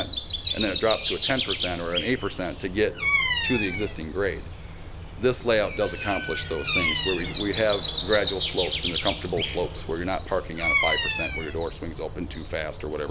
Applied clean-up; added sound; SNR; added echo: none; Breathing + Bird vocalization, bird call, bird song; 2 dB; none.